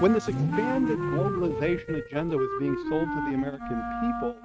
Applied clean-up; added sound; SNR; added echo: neural mask model RNNoise.